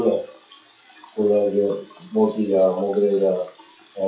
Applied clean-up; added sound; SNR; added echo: classical method WPE with log-MMSE.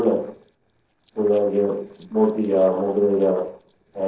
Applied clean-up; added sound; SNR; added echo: neural separator model SepFormer DNS4.